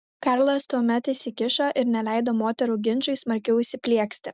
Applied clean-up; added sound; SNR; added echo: none; none; none; none.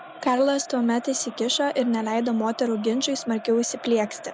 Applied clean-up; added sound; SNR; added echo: none; Crowd; 17 dB; none.